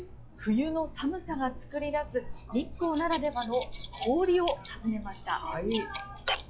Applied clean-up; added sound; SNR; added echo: classical method log-MMSE.